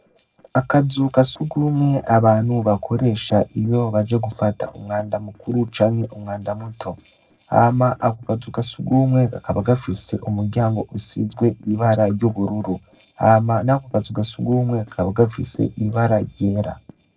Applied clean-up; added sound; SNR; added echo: neural separator model SepFormer DNS4.